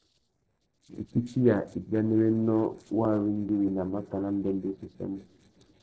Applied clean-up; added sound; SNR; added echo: neural separator model SepFormer DNS4.